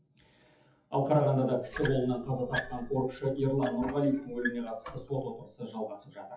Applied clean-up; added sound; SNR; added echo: classical method WPE with log-MMSE.